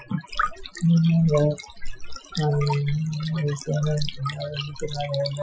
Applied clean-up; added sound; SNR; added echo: classical method Wiener filter.